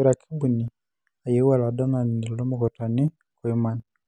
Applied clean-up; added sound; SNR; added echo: none; none; none; none.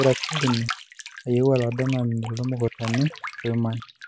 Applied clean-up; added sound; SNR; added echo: none; Bathtub (filling or washing); 10 dB; none.